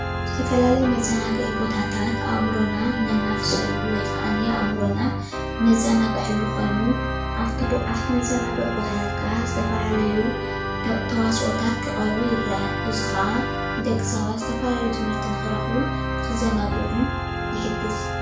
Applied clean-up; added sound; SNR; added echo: none; Organ; 1 dB; reverberation time 0.5 s.